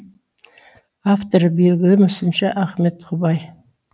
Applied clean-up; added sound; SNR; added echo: none; none; none; none.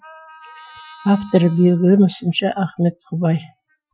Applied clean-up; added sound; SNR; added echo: classical method Wiener filter.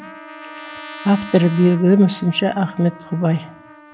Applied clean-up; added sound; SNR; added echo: none; Trumpet + Trumpet; 18 dB; none.